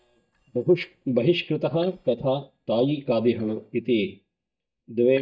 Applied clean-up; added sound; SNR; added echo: neural mask model DeepFilterNet 3.